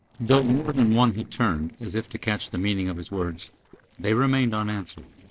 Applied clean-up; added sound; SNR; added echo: neural separator model SepFormer DNS4.